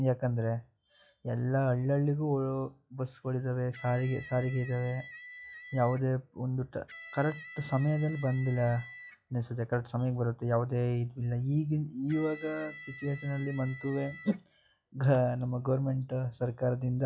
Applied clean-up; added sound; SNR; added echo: classical method log-MMSE.